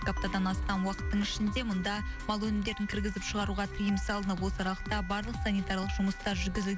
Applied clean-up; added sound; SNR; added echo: none; Siren + Bell; 17 dB; none.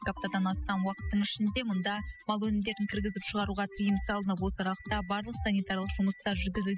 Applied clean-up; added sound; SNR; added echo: classical method spectral subtraction.